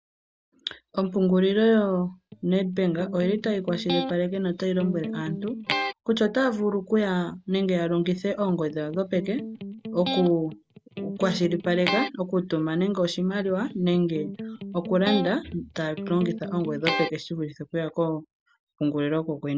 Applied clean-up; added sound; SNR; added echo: none; Electric guitar; 7 dB; none.